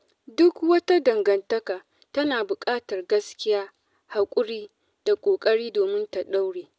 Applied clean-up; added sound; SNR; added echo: none; none; none; none.